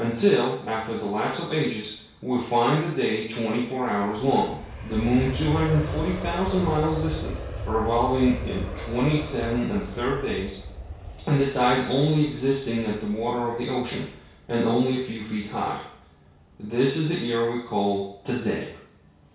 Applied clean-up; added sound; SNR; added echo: none; Aircraft; 12 dB; reverberation time 0.6 s.